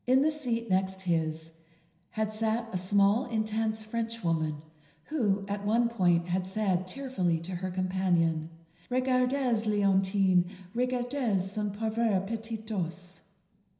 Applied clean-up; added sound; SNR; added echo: none; none; none; reverberation time 0.9 s.